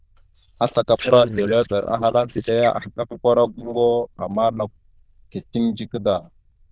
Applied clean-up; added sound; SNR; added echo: neural diffusion model UNIVERSE++.